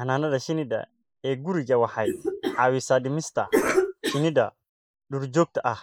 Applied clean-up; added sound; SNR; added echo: neural mask model Resemble Enhance denoiser.